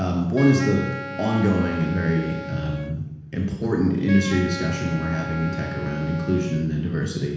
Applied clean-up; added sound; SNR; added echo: none; Wind instrument, woodwind instrument; 12 dB; reverberation time 1.1 s.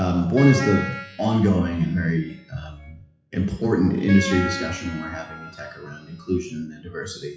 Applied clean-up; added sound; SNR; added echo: classical method WPE with log-MMSE.